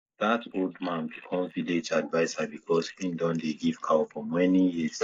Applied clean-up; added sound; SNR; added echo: neural mask model Resemble Enhance denoiser.